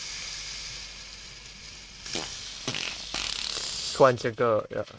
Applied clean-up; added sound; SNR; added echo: neural mask model RNNoise.